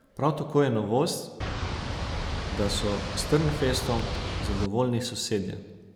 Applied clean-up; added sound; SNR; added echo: none; Boat, Water vehicle; 2 dB; none.